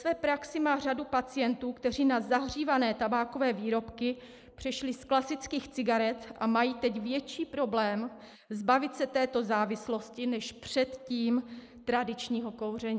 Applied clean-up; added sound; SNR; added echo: neural mask model Resemble Enhance denoiser.